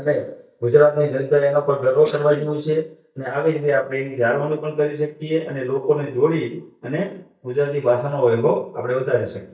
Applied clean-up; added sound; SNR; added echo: neural mask model DeepFilterNet 3.